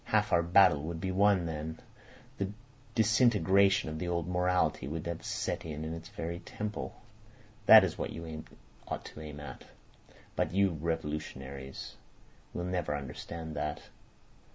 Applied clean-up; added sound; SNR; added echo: none; none; none; none.